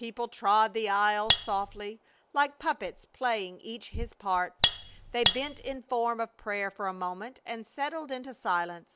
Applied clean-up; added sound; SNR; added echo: none; Cutlery, silverware; -2 dB; none.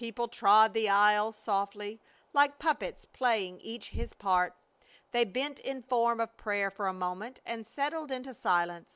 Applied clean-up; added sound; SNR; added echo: none; none; none; none.